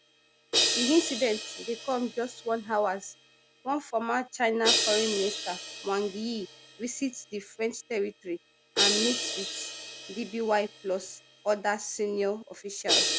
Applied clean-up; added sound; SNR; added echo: none; Crash cymbal; 2 dB; none.